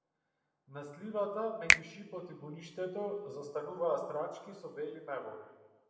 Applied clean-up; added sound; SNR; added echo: none; Finger snapping; -5 dB; reverberation time 1.1 s.